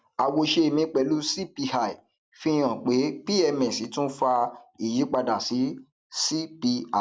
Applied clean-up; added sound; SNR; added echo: none; none; none; none.